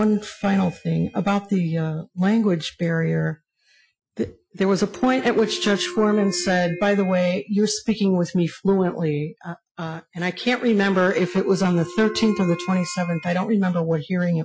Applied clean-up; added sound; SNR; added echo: classical method Wiener filter.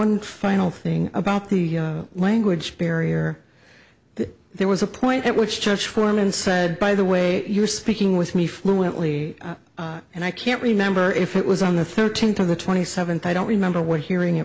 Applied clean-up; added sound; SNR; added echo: none; none; none; none.